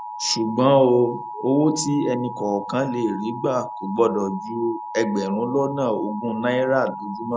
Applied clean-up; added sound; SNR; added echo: none; Alarm; 11 dB; none.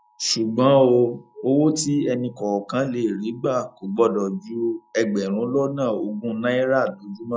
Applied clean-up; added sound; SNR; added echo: classical method log-MMSE.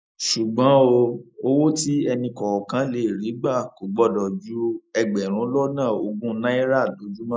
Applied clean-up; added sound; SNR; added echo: neural mask model Resemble Enhance denoiser.